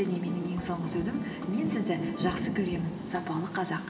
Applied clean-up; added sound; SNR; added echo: none; Rain; 6 dB; reverberation time 1.6 s.